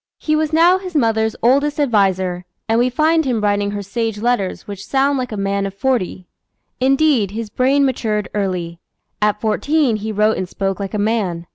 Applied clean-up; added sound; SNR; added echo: none; none; none; none.